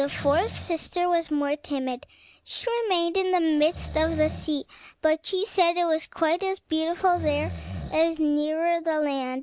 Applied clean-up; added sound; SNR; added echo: none; Breathing; 15 dB; none.